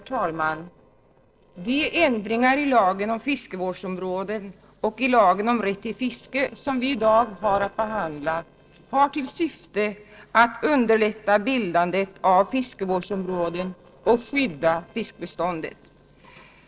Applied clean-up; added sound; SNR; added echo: neural separator model SepFormer DNS4.